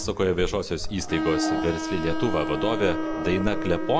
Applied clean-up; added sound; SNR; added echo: none; Growling + Bowed string instrument; 2 dB; none.